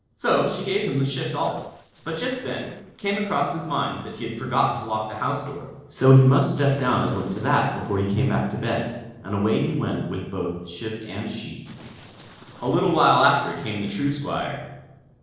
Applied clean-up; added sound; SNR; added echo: neural separator model SepFormer DNS4.